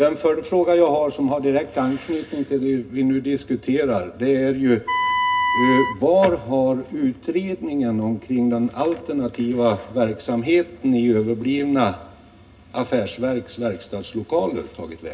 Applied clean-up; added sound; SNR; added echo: none; Wind instrument, woodwind instrument; 2 dB; reverberation time 0.4 s.